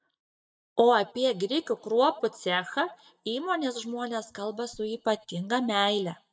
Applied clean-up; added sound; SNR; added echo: neural mask model DeepFilterNet 3.